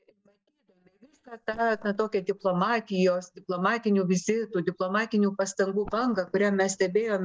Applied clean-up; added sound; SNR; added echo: neural mask model DeepFilterNet 3.